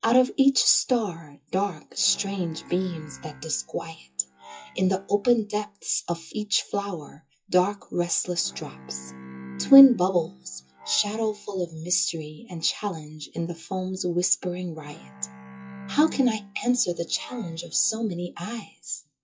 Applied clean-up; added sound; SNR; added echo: classical method WPE with log-MMSE.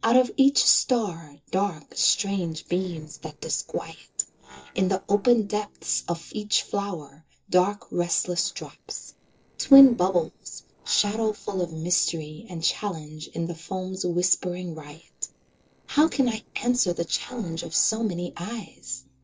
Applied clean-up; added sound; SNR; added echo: neural separator model SepFormer DNS4.